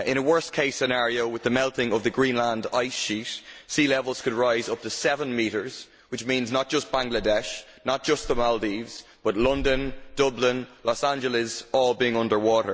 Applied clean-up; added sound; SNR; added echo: none; none; none; none.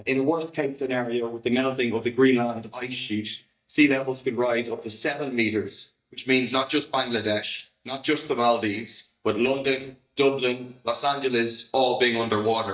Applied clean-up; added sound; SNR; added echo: neural mask model DeepFilterNet 3.